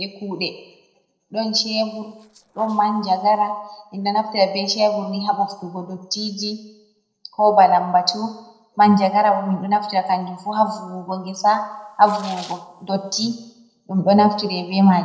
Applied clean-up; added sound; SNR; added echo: neural separator model SepFormer DNS4.